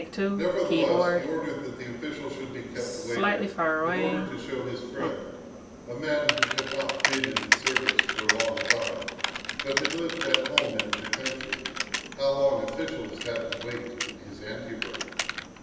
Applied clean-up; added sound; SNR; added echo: none; Typing; -1 dB; reverberation time 1.1 s.